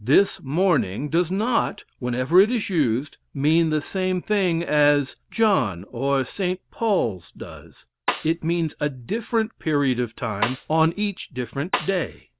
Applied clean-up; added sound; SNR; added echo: none; Snare drum; 7 dB; none.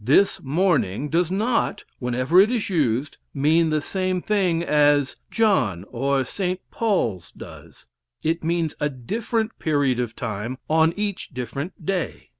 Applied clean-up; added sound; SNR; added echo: none; none; none; none.